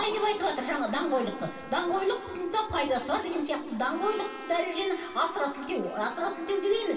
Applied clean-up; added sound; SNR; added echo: none; Trumpet; 17 dB; reverberation time 2.5 s.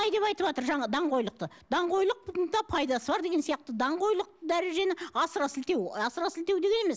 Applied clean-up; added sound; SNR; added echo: none; none; none; none.